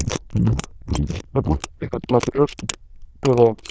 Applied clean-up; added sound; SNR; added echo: neural diffusion model UNIVERSE++.